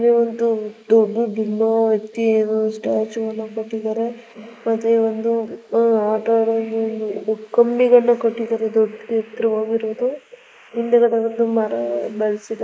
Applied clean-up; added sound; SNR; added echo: neural mask model Resemble Enhance denoiser.